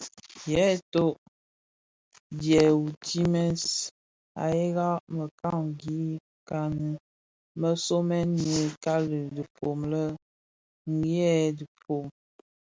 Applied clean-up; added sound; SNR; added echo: none; none; none; none.